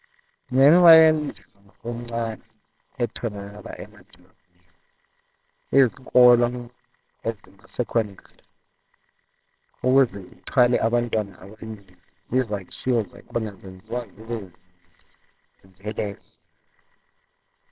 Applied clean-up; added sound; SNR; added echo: neural separator model SepFormer WHAMR!.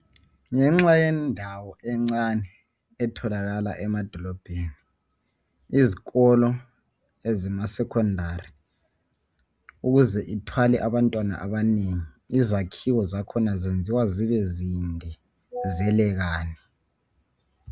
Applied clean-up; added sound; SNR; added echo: none; none; none; none.